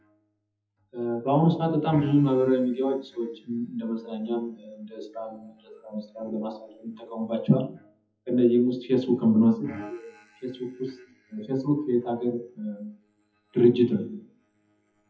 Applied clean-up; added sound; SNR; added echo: classical method WPE with log-MMSE.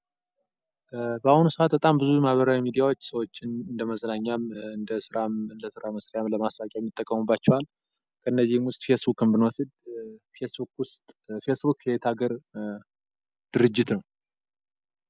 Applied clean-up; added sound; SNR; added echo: none; none; none; none.